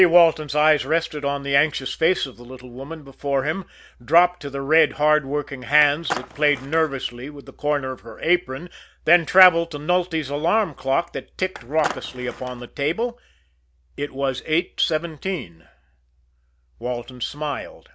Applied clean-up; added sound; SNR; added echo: none; Skateboard; 10 dB; none.